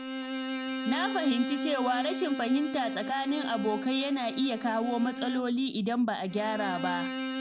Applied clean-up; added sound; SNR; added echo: none; Bowed string instrument; 5 dB; none.